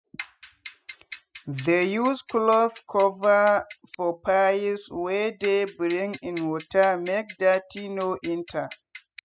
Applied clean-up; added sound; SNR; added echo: classical method spectral subtraction.